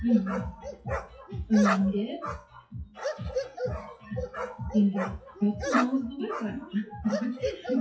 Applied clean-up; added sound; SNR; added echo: classical method WPE with log-MMSE.